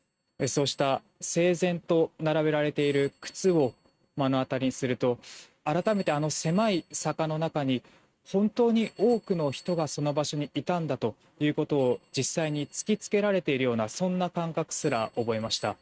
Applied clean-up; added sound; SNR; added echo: neural mask model RNNoise.